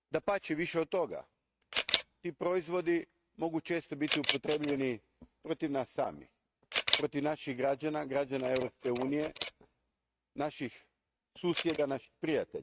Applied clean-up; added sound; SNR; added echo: neural mask model RNNoise.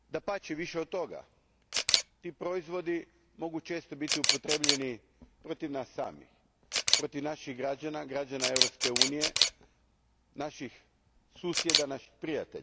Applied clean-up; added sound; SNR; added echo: none; Camera; -3 dB; none.